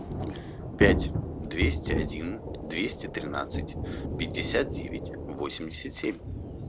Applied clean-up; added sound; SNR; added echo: none; Thunder / Rain; 1 dB; none.